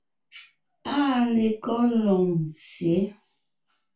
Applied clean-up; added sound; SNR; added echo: none; none; none; reverberation time 0.2 s.